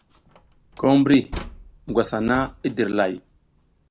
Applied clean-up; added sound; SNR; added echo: none; Slam; 18 dB; none.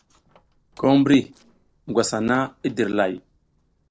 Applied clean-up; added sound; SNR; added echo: neural separator model SepFormer DNS4.